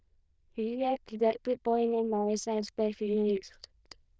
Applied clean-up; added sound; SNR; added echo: neural diffusion model UNIVERSE++.